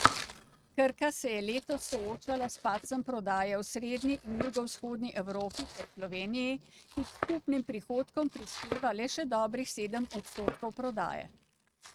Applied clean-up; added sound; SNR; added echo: neural mask model RNNoise.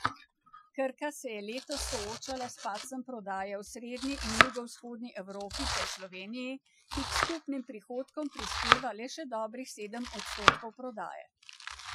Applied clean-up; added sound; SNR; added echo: classical method Wiener filter.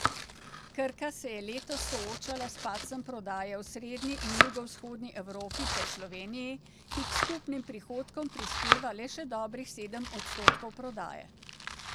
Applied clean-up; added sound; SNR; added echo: none; Domestic sounds, home sounds; -4 dB; none.